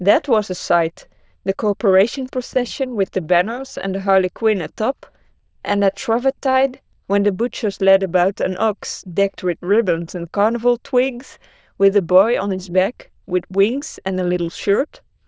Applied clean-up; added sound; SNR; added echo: neural diffusion model UNIVERSE++.